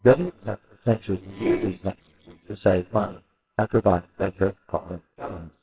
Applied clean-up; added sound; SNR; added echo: neural separator model SepFormer WHAMR!.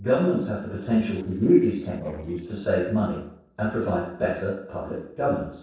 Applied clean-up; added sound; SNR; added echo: neural separator model SepFormer DNS4.